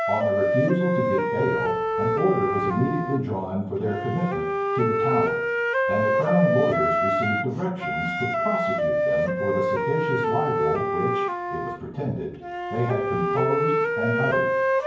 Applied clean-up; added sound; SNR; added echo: none; Wind instrument, woodwind instrument; -2 dB; reverberation time 0.9 s.